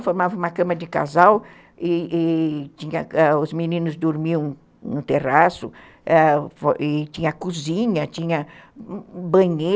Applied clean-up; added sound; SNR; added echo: none; none; none; none.